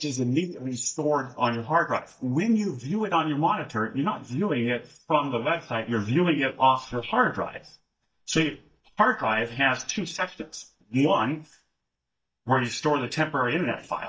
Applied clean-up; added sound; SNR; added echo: neural mask model DeepFilterNet 3.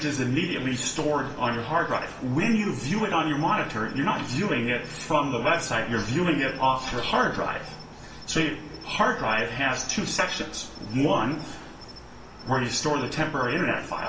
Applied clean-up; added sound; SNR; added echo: none; Cricket; 17 dB; reverberation time 0.4 s.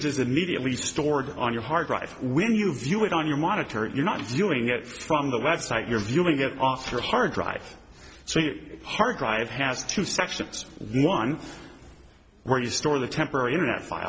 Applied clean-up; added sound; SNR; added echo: none; none; none; none.